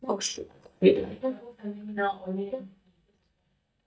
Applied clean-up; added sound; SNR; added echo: neural mask model DeepFilterNet 3.